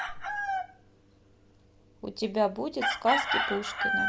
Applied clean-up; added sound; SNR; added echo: none; Chicken, rooster; 0 dB; none.